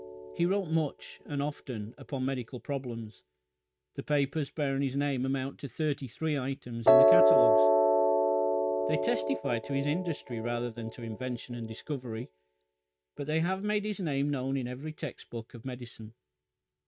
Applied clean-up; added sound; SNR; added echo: neural mask model RNNoise.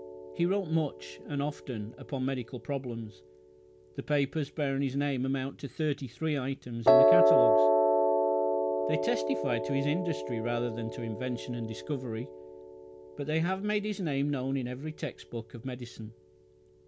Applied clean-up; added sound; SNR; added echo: none; Piano; -1 dB; none.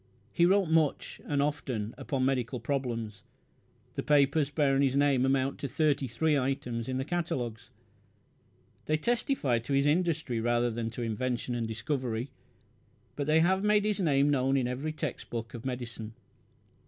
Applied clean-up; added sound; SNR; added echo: none; none; none; none.